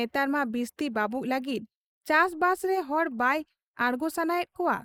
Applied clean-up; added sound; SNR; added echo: neural mask model Resemble Enhance denoiser.